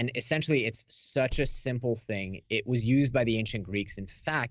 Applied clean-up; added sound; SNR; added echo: neural mask model DeepFilterNet 3.